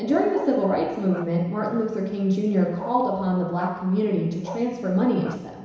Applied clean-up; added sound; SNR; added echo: none; Bark; 18 dB; reverberation time 1.0 s.